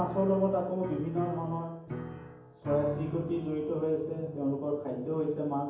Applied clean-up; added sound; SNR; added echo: none; Piano; 10 dB; reverberation time 1.2 s.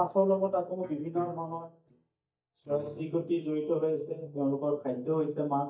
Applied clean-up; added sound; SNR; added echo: neural mask model DeepFilterNet 3.